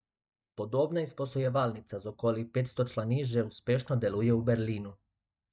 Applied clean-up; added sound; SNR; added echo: neural mask model DeepFilterNet 3.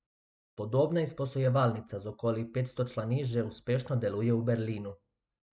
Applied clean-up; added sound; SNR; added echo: none; none; none; none.